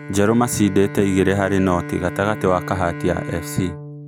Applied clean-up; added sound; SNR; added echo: none; Bowed string instrument; 11 dB; none.